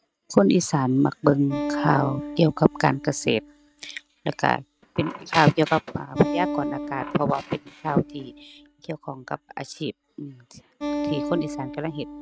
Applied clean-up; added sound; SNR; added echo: neural mask model RNNoise.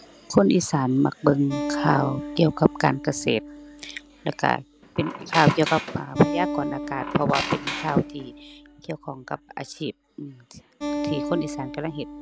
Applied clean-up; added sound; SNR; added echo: none; Acoustic guitar + Squeak; 8 dB; none.